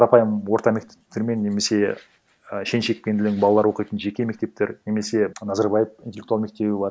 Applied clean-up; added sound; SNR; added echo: none; none; none; none.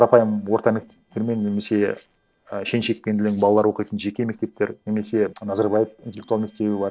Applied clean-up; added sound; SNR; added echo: neural separator model SepFormer DNS4.